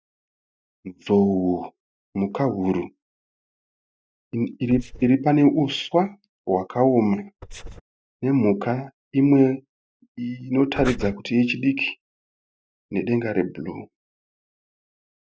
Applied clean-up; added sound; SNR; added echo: neural mask model DeepFilterNet 3.